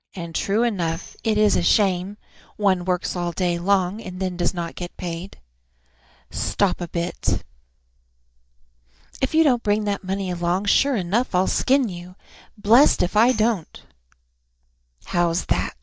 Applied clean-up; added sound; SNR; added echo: neural mask model DeepFilterNet 3.